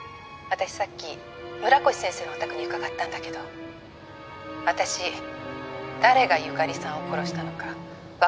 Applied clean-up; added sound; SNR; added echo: none; none; none; none.